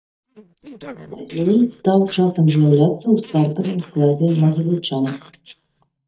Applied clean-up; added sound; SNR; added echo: neural mask model DeepFilterNet 3.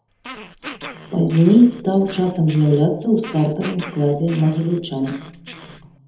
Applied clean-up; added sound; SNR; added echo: none; Growling; 19 dB; reverberation time 0.9 s.